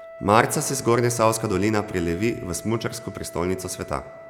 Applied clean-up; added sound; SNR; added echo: none; Wind instrument, woodwind instrument; 18 dB; none.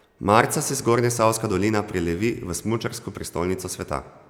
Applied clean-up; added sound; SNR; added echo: none; none; none; none.